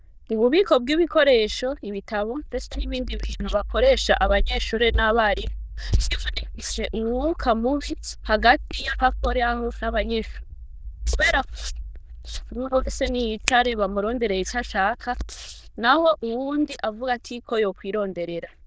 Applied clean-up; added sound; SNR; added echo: neural diffusion model UNIVERSE++.